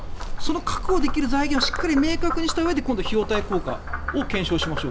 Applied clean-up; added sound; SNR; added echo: none; Frog; 1 dB; none.